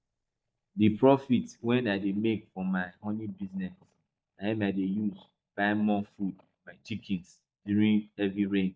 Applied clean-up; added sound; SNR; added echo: neural mask model DeepFilterNet 3.